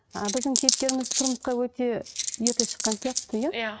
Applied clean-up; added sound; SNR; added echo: neural mask model RNNoise.